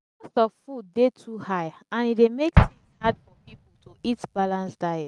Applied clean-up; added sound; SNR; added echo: neural mask model RNNoise.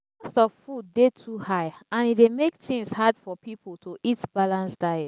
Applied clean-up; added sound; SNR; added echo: none; none; none; none.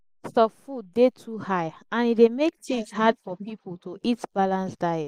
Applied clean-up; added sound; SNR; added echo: neural mask model Resemble Enhance denoiser.